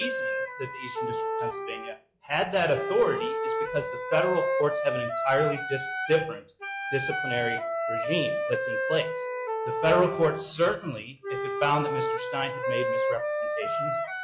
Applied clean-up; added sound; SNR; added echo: classical method log-MMSE.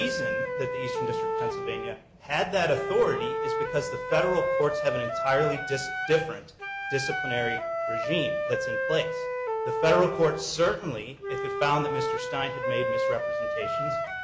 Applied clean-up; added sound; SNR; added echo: none; Wind instrument, woodwind instrument; 1 dB; none.